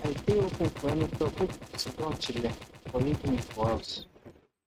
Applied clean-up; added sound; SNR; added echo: neural mask model RNNoise.